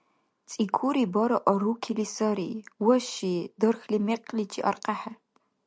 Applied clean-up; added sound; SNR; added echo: none; none; none; none.